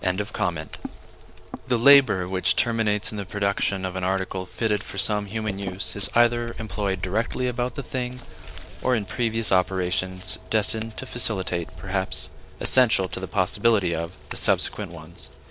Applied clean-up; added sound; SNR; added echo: none; Scissors; 12 dB; none.